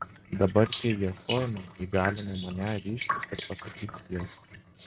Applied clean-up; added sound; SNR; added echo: neural mask model RNNoise.